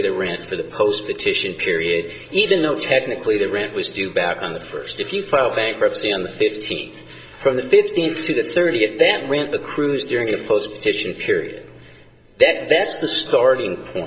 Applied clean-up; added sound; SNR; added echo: none; none; none; reverberation time 1.7 s.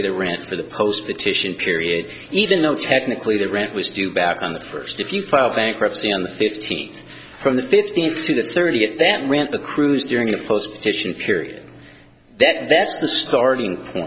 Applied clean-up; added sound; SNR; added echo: none; none; none; none.